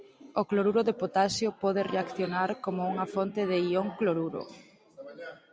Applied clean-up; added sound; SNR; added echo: none; none; none; none.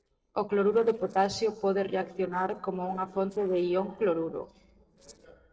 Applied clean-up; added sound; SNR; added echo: neural separator model SepFormer DNS4.